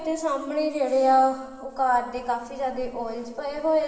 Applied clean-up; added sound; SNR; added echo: none; none; none; reverberation time 1.2 s.